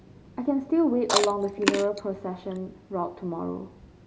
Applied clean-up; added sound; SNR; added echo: none; Chewing, mastication; 1 dB; none.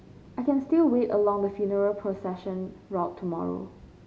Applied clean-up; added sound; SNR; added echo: none; none; none; none.